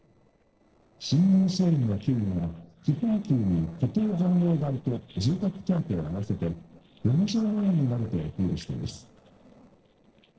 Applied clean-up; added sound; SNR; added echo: neural separator model SepFormer DNS4.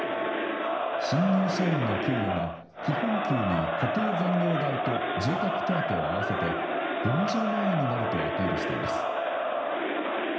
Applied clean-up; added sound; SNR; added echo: none; Crowd; -2 dB; reverberation time 0.9 s.